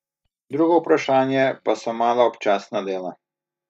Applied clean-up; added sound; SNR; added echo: neural mask model DeepFilterNet 3.